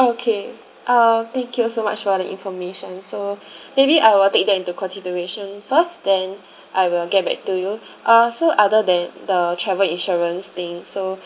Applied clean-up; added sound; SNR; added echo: none; none; none; none.